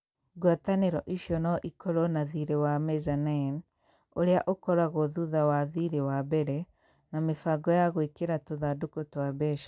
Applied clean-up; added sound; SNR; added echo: none; none; none; none.